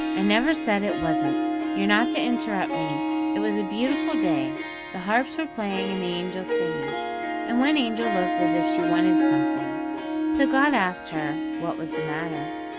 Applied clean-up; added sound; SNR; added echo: none; Harp; -1 dB; none.